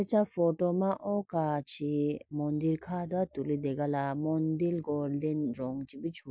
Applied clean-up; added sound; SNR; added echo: none; none; none; none.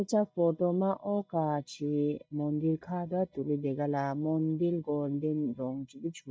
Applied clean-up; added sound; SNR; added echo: neural mask model DeepFilterNet 3.